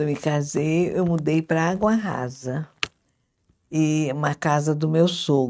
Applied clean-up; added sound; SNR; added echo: neural mask model RNNoise.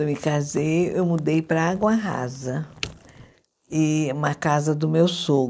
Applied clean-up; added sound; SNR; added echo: neural mask model Resemble Enhance denoiser.